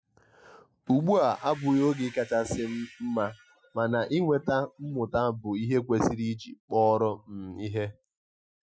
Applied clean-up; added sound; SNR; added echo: classical method Wiener filter.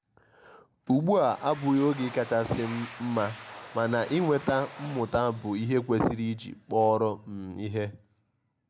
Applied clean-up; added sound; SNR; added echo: none; Domestic sounds, home sounds; 19 dB; none.